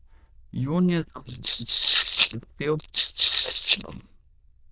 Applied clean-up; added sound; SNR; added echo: neural diffusion model UNIVERSE++.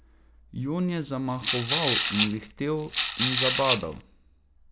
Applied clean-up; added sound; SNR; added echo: none; Rattle / Rattle (instrument); -2 dB; none.